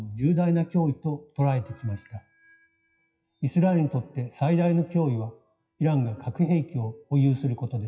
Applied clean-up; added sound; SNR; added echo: classical method WPE with log-MMSE.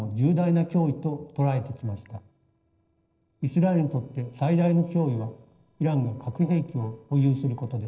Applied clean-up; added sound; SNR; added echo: neural separator model SepFormer DNS4.